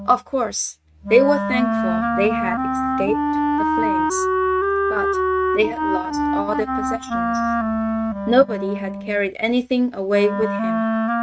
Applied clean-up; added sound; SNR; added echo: neural mask model RNNoise.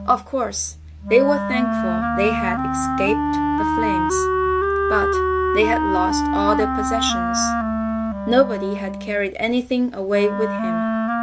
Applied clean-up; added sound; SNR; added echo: none; Wind instrument, woodwind instrument; -1 dB; none.